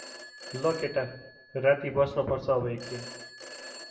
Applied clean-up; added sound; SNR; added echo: none; Telephone; 15 dB; reverberation time 0.6 s.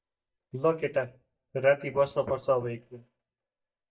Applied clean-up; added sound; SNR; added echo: neural mask model DeepFilterNet 3.